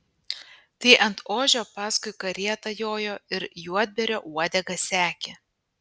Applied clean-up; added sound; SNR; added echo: none; none; none; none.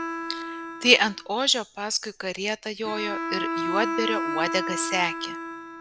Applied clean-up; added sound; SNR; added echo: none; Bowed string instrument; 4 dB; none.